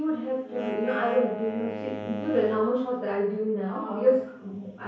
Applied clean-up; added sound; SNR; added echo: none; Wind instrument, woodwind instrument; 11 dB; reverberation time 0.6 s.